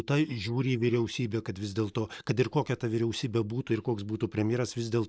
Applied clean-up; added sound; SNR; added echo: neural mask model Resemble Enhance denoiser.